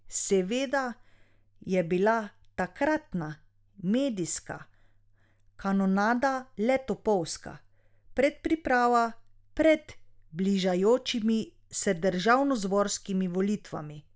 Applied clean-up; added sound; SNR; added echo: none; none; none; none.